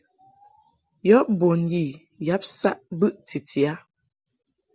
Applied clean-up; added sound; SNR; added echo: none; none; none; none.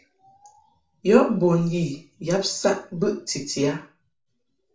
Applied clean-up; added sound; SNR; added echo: none; none; none; reverberation time 0.3 s.